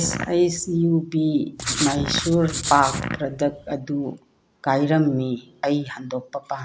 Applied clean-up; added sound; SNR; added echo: none; Fart + Writing; 7 dB; none.